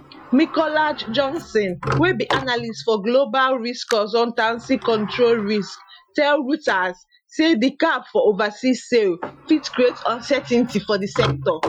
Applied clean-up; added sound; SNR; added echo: classical method Wiener filter.